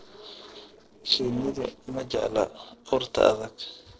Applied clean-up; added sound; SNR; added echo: neural separator model SepFormer DNS4.